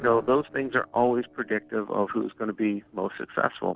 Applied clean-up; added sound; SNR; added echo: neural separator model SepFormer DNS4.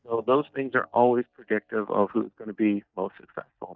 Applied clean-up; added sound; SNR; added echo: neural mask model DeepFilterNet 3.